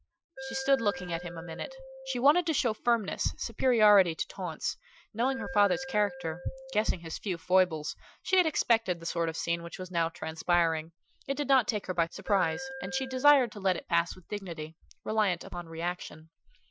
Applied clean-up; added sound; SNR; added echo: classical method Wiener filter.